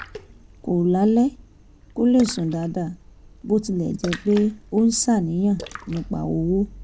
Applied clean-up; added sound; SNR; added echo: none; Splash, splatter; 18 dB; none.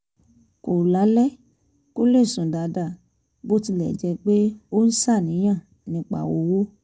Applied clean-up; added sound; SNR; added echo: none; none; none; none.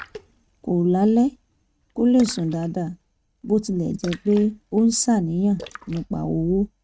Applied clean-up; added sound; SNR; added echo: neural mask model RNNoise.